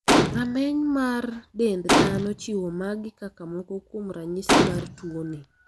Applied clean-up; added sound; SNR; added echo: none; Gunshot, gunfire; -4 dB; none.